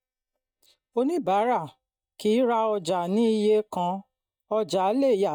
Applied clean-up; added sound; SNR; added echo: neural mask model DeepFilterNet 3.